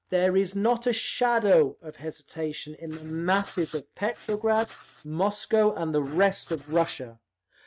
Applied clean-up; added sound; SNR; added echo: neural mask model RNNoise.